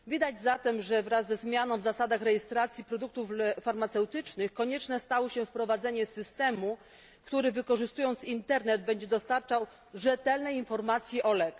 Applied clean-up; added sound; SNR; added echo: none; none; none; none.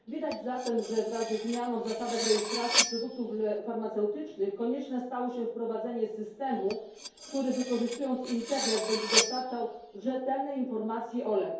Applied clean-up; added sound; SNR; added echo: none; Cutlery, silverware; 3 dB; reverberation time 2.4 s.